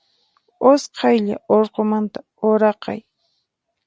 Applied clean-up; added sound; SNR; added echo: none; none; none; none.